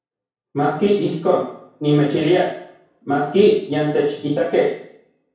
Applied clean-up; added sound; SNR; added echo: none; none; none; reverberation time 0.6 s.